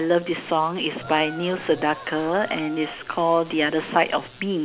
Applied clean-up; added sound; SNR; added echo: none; Cheering; 18 dB; none.